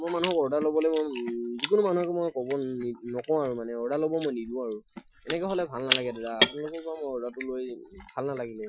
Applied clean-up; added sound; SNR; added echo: classical method Wiener filter.